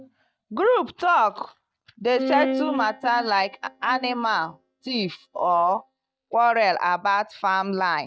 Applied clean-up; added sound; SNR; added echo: neural mask model DeepFilterNet 3.